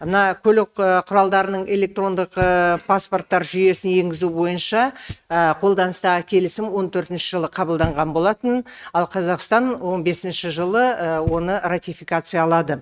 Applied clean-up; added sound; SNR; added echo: neural mask model RNNoise.